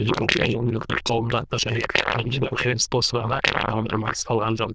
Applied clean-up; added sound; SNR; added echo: neural diffusion model UNIVERSE++.